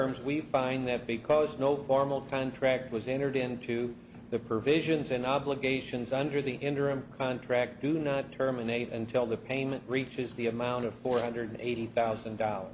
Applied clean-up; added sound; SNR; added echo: none; none; none; none.